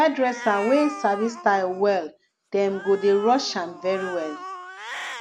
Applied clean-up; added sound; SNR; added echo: none; Cat; 14 dB; none.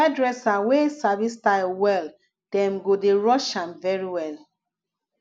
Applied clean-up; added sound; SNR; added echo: none; none; none; none.